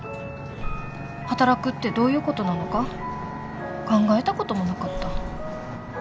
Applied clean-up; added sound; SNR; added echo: none; Breathing; 12 dB; none.